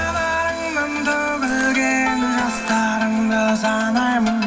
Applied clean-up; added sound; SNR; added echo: none; Crushing; 16 dB; reverberation time 2.0 s.